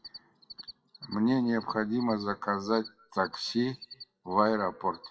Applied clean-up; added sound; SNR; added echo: classical method WPE with log-MMSE.